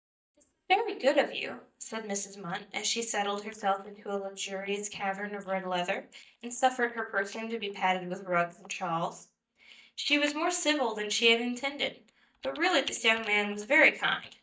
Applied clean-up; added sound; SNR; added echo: neural mask model DeepFilterNet 3.